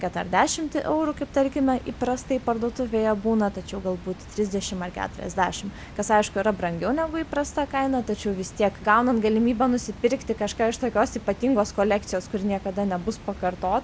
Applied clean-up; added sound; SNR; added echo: none; Water; 16 dB; none.